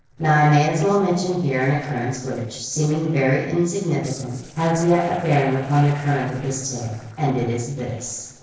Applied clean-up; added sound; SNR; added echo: neural separator model SepFormer DNS4.